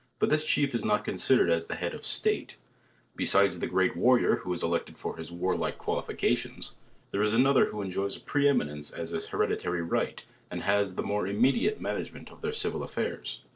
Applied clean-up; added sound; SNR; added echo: neural separator model SepFormer DNS4.